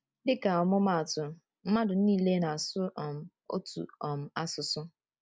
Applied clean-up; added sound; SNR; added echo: none; none; none; none.